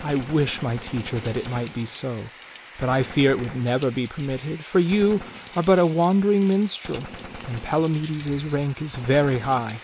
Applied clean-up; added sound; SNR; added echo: none; Gunshot, gunfire + Rain; 15 dB; none.